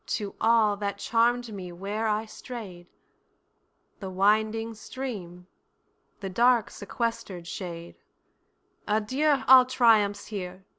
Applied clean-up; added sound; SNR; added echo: none; none; none; none.